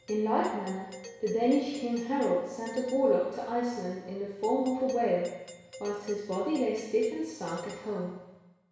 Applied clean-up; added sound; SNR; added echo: none; Doorbell; 19 dB; reverberation time 1.1 s.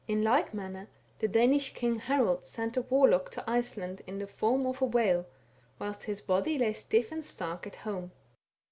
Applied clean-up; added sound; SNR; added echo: none; none; none; none.